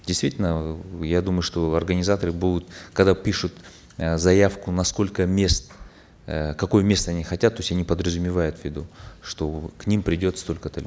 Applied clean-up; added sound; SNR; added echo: none; none; none; none.